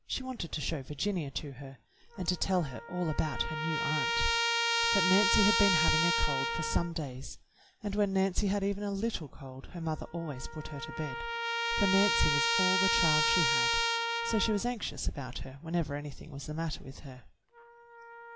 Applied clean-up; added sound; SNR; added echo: none; Trumpet; 1 dB; none.